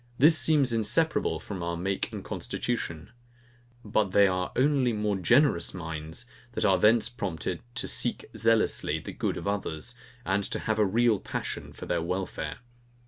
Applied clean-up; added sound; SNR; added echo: none; none; none; none.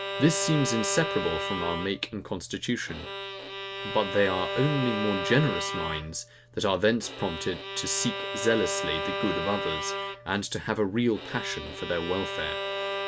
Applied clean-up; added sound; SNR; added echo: none; Bowed string instrument; 5 dB; none.